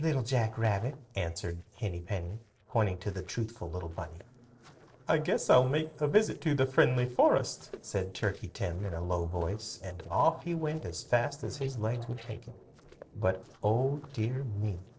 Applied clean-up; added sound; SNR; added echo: neural separator model SepFormer DNS4.